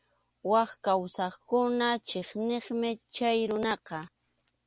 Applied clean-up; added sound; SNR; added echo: none; none; none; none.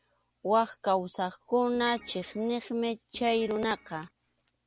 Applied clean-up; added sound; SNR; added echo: none; Organ; 19 dB; none.